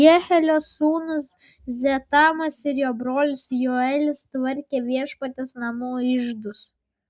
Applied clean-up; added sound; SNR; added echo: none; none; none; none.